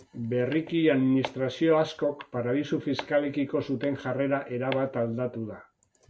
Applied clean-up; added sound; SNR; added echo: none; none; none; none.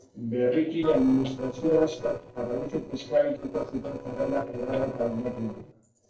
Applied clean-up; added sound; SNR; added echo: neural separator model SepFormer DNS4.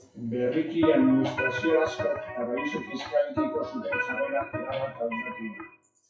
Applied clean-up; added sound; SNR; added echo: classical method WPE with log-MMSE.